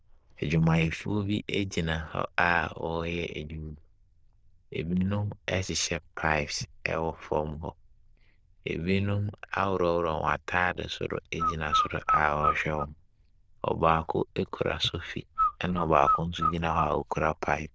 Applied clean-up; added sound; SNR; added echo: neural diffusion model UNIVERSE++.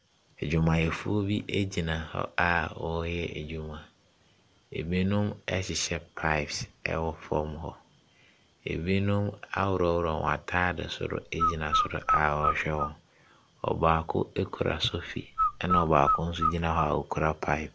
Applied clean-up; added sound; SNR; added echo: none; Bird; 0 dB; none.